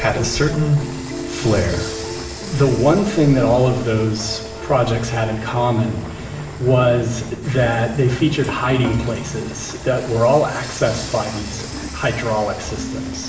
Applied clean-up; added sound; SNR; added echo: none; Frying (food) / Dishes, pots, and pans; 13 dB; reverberation time 0.8 s.